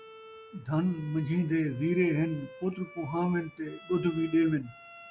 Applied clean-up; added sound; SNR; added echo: none; Bowed string instrument; 20 dB; none.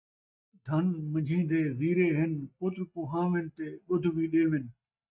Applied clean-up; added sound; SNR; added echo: neural mask model DeepFilterNet 3.